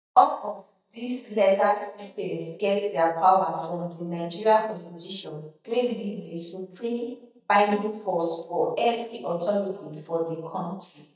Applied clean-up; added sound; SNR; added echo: neural mask model DeepFilterNet 3.